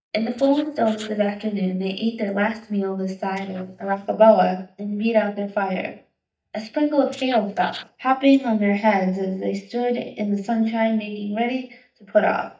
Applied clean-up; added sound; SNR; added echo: neural mask model DeepFilterNet 3.